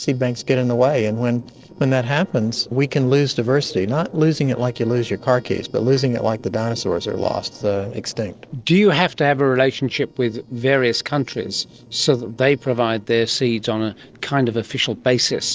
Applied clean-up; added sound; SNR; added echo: neural separator model SepFormer DNS4.